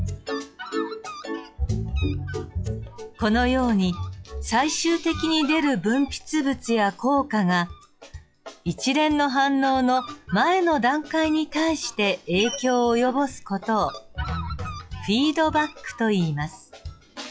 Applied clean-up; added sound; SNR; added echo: classical method log-MMSE.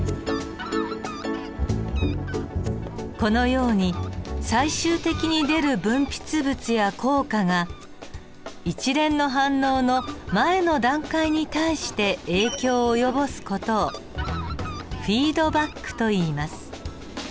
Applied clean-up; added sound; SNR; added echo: none; Fowl; 16 dB; none.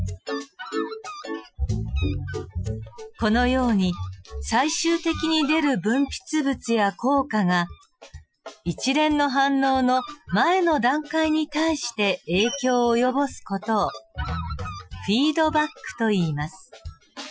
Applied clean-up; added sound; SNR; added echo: classical method Wiener filter.